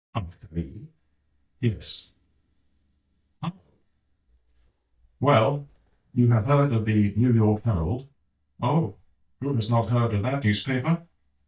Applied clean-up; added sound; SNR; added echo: neural mask model DeepFilterNet 3.